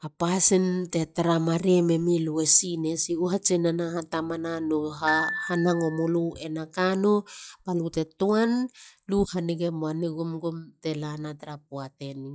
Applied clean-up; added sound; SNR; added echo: classical method log-MMSE.